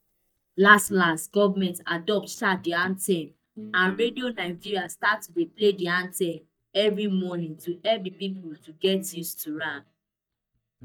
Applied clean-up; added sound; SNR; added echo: neural mask model DeepFilterNet 3.